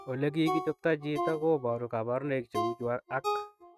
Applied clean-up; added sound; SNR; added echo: neural mask model RNNoise.